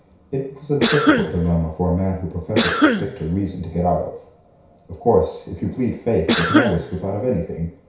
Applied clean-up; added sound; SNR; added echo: none; Cough; -2 dB; reverberation time 0.6 s.